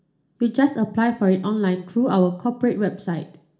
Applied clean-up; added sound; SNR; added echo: none; none; none; reverberation time 0.4 s.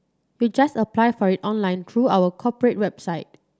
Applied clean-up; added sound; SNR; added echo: none; none; none; none.